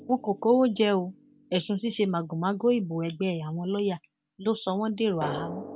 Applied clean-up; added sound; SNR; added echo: none; Drum; 17 dB; none.